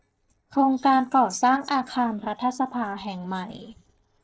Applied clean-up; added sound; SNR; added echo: neural separator model SepFormer DNS4.